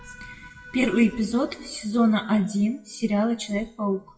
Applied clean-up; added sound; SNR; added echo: classical method WPE with log-MMSE.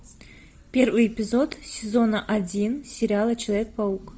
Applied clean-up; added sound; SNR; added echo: none; none; none; none.